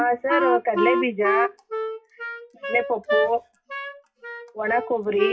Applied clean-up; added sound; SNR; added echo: classical method WPE with log-MMSE.